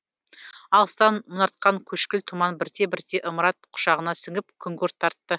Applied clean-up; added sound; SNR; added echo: none; none; none; none.